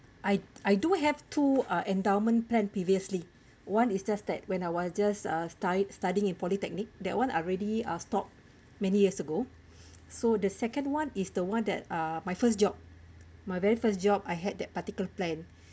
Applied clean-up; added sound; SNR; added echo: none; none; none; none.